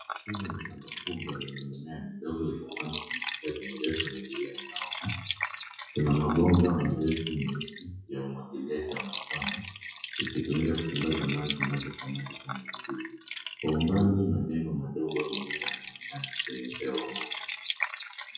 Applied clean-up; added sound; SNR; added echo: classical method WPE with log-MMSE.